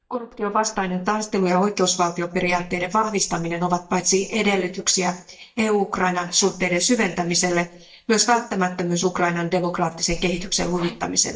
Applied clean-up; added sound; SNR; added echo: neural mask model DeepFilterNet 3.